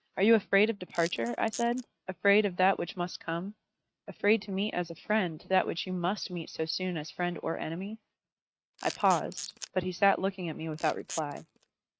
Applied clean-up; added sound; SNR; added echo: neural mask model RNNoise.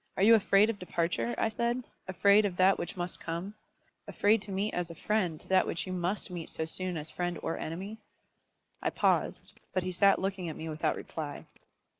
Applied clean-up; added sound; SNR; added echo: neural separator model SepFormer DNS4.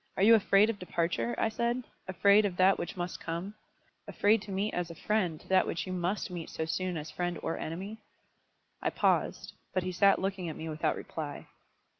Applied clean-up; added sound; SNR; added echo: none; none; none; none.